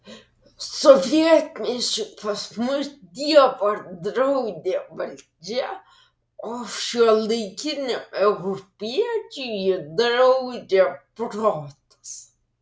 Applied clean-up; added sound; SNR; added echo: none; none; none; none.